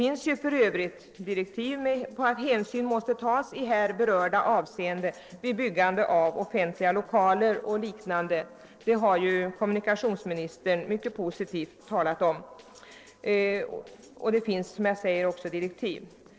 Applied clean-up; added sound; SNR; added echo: neural separator model SepFormer DNS4.